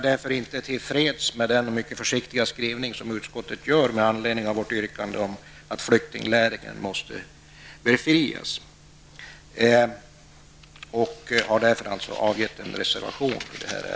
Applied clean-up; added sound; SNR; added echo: none; none; none; none.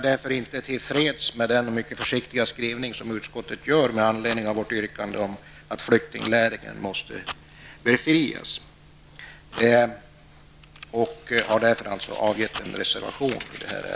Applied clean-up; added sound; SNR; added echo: none; Fire; 19 dB; none.